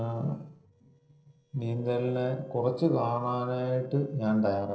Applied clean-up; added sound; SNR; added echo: neural separator model SepFormer DNS4.